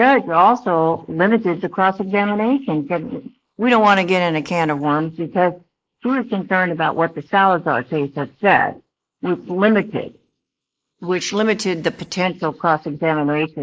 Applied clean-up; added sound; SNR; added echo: neural mask model Resemble Enhance denoiser.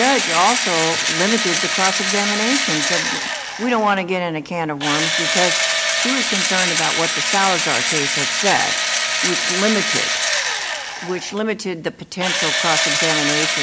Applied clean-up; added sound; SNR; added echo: none; Engine / Drill; -2 dB; none.